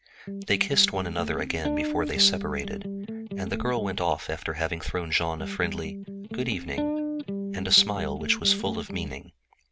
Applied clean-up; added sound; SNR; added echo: none; Electric guitar; 4 dB; none.